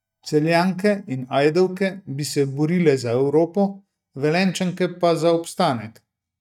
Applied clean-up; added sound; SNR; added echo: neural mask model DeepFilterNet 3.